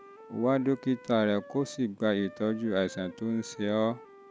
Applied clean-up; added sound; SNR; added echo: none; Wind instrument, woodwind instrument; 20 dB; none.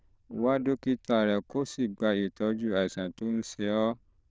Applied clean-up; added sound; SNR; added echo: neural diffusion model UNIVERSE++.